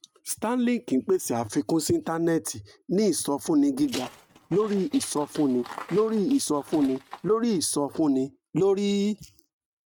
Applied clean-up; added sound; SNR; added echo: neural mask model RNNoise.